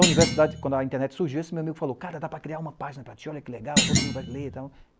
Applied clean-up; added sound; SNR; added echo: none; Thump, thud; -3 dB; none.